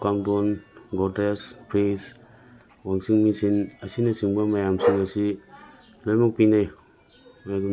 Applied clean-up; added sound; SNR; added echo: none; none; none; none.